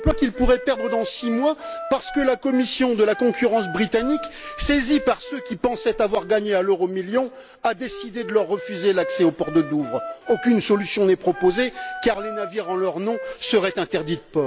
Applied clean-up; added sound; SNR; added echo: none; Wind instrument, woodwind instrument; 13 dB; none.